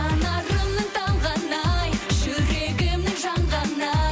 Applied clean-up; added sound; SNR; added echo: none; none; none; none.